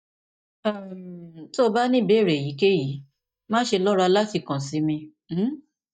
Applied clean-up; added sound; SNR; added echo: neural mask model DeepFilterNet 3.